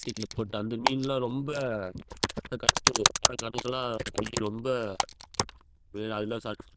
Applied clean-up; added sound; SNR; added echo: neural diffusion model UNIVERSE++.